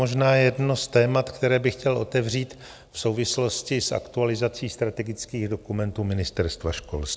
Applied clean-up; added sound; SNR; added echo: none; none; none; none.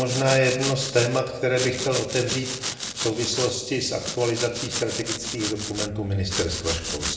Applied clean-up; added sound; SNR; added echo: none; Domestic sounds, home sounds; 6 dB; reverberation time 0.9 s.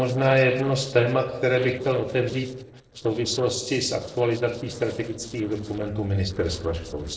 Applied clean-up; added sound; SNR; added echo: neural separator model SepFormer DNS4.